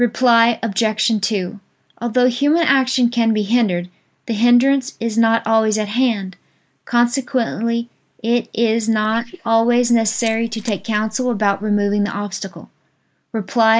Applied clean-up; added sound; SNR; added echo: neural mask model Resemble Enhance denoiser.